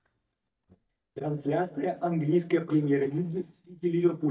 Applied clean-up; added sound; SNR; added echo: neural mask model DeepFilterNet 3.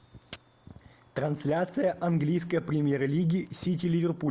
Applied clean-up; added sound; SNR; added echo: none; none; none; none.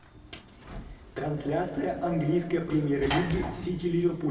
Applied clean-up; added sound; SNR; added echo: none; Sliding door / Slam; 11 dB; reverberation time 2.0 s.